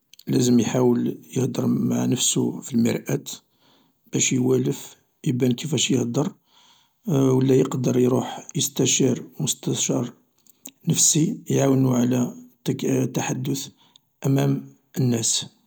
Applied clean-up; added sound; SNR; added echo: none; none; none; none.